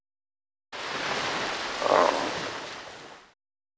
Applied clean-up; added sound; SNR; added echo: none; Ocean; 1 dB; none.